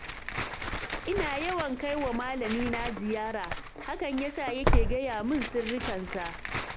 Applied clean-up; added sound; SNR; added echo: none; Tearing; -1 dB; none.